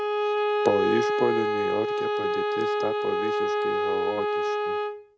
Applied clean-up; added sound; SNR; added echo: neural mask model RNNoise.